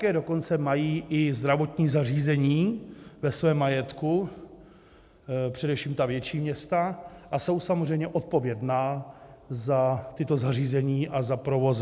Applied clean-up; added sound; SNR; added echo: none; none; none; none.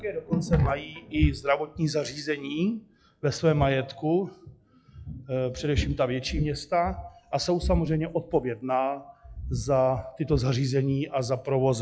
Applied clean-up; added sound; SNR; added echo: classical method log-MMSE.